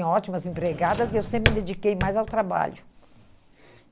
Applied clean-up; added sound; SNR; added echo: none; Drawer open or close; 4 dB; none.